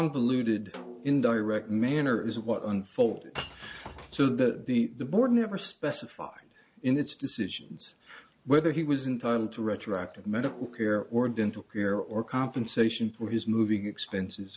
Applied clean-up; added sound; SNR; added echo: none; Snare drum + Shatter / Crushing; 20 dB; none.